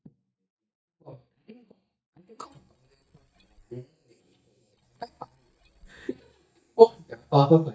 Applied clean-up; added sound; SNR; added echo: neural mask model DeepFilterNet 3.